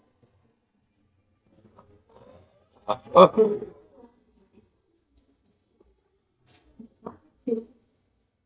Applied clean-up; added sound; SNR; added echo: neural mask model DeepFilterNet 3.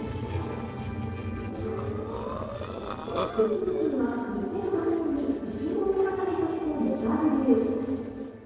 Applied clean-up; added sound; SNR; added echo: neural separator model SepFormer DNS4.